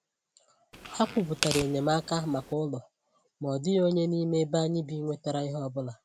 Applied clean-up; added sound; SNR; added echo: none; Tearing; 8 dB; none.